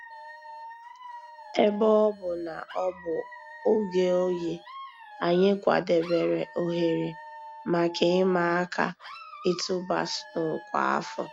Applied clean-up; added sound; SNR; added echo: none; Alarm / Dog; 17 dB; none.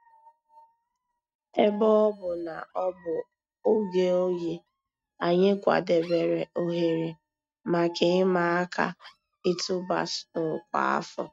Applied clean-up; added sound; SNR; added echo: neural mask model RNNoise.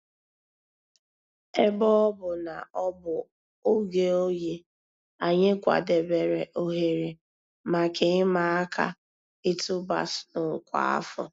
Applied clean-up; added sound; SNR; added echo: none; none; none; none.